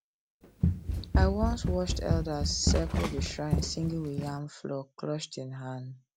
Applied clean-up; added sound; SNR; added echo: none; Run; -4 dB; none.